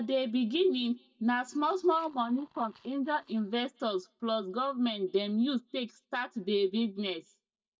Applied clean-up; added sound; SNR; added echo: neural mask model DeepFilterNet 3.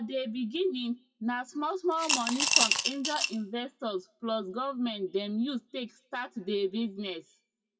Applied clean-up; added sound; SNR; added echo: classical method WPE with log-MMSE.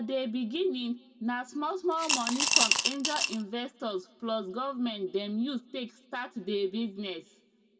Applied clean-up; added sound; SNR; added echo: none; Coin (dropping) / Glass; -4 dB; reverberation time 1.2 s.